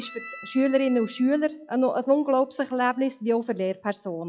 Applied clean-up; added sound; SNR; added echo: classical method log-MMSE.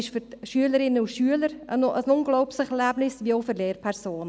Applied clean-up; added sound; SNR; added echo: none; none; none; none.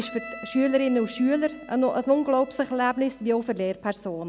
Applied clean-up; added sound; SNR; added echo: none; Bowed string instrument; 19 dB; none.